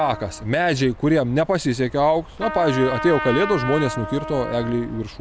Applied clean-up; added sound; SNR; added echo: none; Trumpet; 10 dB; none.